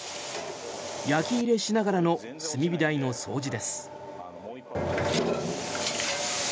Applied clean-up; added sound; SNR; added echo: none; none; none; none.